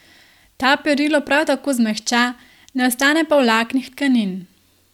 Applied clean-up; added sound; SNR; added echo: none; none; none; none.